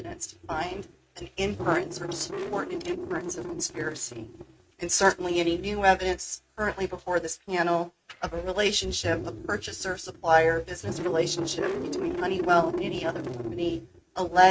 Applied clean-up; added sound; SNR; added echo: neural mask model RNNoise.